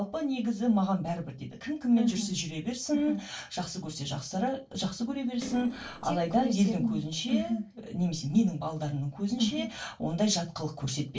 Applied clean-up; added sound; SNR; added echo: neural separator model SepFormer DNS4.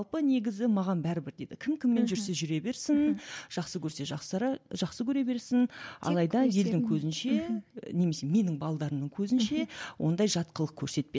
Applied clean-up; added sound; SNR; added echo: none; none; none; none.